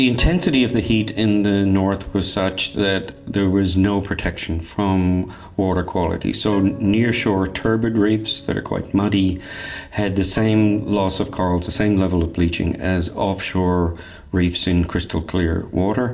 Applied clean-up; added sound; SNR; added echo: none; Organ; 19 dB; reverberation time 0.4 s.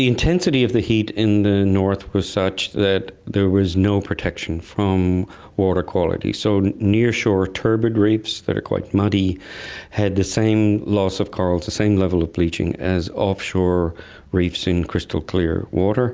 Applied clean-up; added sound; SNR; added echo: none; none; none; none.